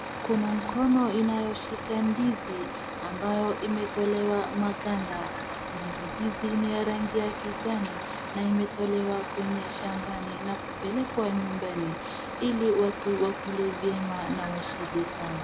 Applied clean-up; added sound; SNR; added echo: none; Truck; 7 dB; none.